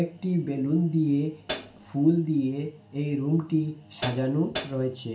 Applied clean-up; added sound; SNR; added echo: none; Hi-hat; 5 dB; reverberation time 0.4 s.